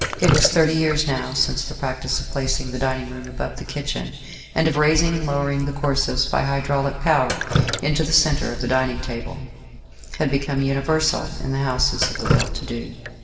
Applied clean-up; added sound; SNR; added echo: none; Drip; 7 dB; reverberation time 2.2 s.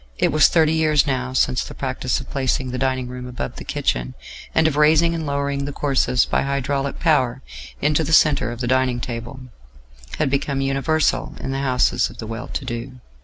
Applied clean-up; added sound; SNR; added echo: none; none; none; none.